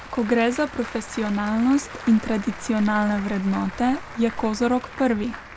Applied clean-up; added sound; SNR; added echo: none; Applause / Crowd; 14 dB; none.